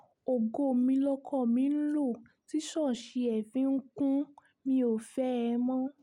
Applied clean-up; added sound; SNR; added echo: none; none; none; none.